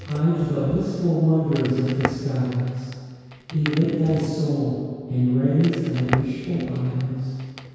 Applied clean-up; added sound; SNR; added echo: none; Crackle; 14 dB; reverberation time 2.0 s.